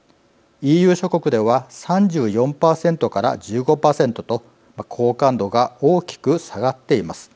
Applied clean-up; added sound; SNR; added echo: none; none; none; none.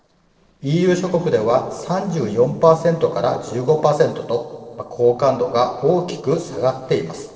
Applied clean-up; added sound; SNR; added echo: neural separator model SepFormer DNS4.